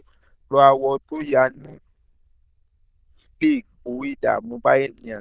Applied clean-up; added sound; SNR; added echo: neural diffusion model UNIVERSE++.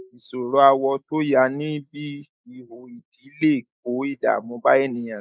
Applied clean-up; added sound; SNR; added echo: neural mask model Resemble Enhance denoiser.